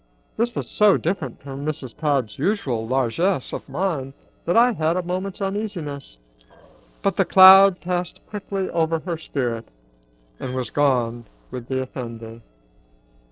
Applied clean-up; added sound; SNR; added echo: neural separator model SepFormer DNS4.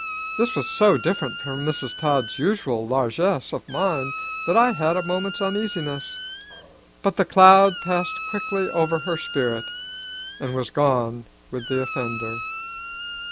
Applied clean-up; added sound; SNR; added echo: none; Squeak; 11 dB; none.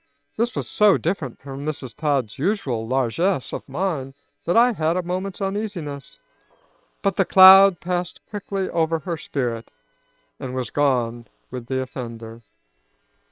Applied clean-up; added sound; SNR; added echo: neural separator model SepFormer WHAM!.